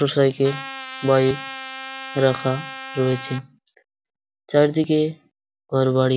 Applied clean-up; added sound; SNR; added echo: none; Trumpet; 12 dB; none.